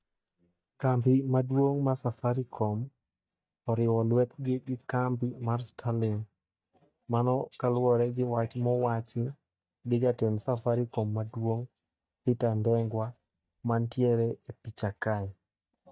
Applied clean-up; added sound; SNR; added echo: neural mask model DeepFilterNet 3.